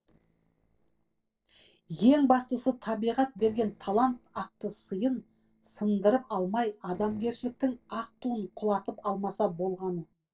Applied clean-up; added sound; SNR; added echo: neural separator model SepFormer DNS4.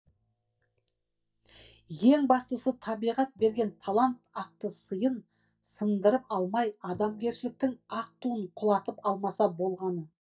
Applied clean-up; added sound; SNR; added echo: neural mask model DeepFilterNet 3.